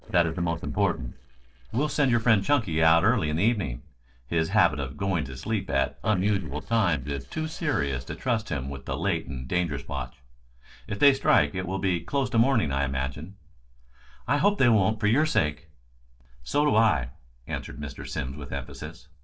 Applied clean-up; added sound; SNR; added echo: neural separator model SepFormer DNS4.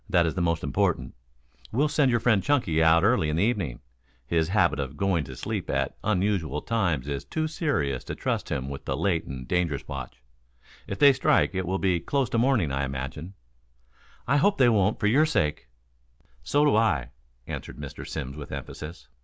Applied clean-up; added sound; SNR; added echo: none; none; none; none.